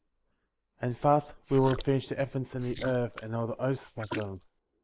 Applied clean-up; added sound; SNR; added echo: neural mask model Resemble Enhance denoiser.